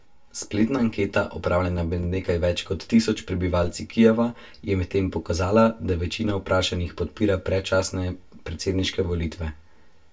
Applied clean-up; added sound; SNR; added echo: none; none; none; reverberation time 0.1 s.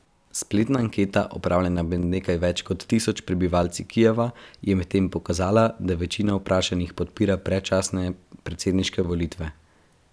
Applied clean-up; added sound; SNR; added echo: none; none; none; none.